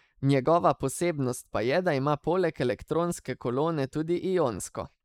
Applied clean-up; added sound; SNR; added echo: neural mask model Resemble Enhance denoiser.